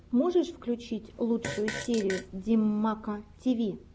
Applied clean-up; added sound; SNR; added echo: none; Fart; 11 dB; none.